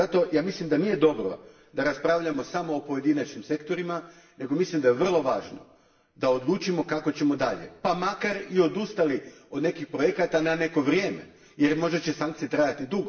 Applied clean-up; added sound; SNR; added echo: none; none; none; reverberation time 0.9 s.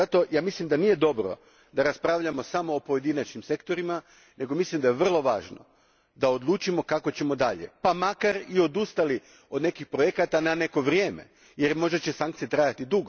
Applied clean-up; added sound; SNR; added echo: none; none; none; none.